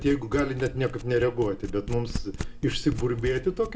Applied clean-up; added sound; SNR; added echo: none; Domestic sounds, home sounds; 8 dB; reverberation time 0.9 s.